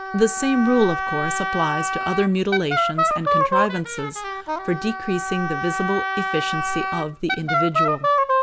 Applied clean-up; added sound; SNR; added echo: none; Wind instrument, woodwind instrument; 0 dB; none.